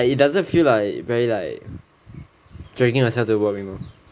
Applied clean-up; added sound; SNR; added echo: none; none; none; none.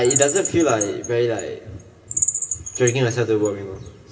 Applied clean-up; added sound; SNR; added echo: none; Bird vocalization, bird call, bird song; 5 dB; reverberation time 2.0 s.